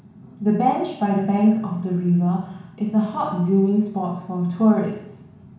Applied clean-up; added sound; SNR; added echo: none; none; none; reverberation time 0.6 s.